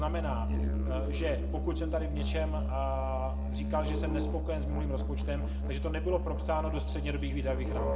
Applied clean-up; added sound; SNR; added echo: none; Musical instrument; -4 dB; reverberation time 0.6 s.